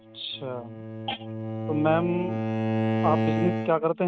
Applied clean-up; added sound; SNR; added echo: neural mask model RNNoise.